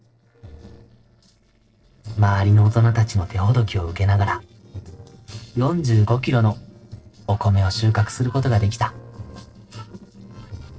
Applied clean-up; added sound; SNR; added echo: neural separator model SepFormer DNS4.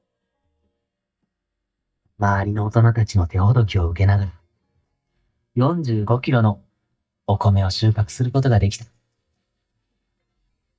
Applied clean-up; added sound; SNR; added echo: neural mask model DeepFilterNet 3.